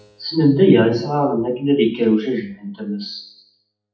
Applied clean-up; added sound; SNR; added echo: classical method WPE with log-MMSE.